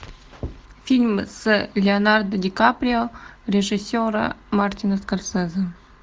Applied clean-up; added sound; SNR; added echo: none; none; none; none.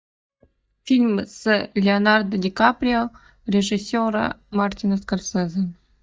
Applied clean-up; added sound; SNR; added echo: neural mask model DeepFilterNet 3.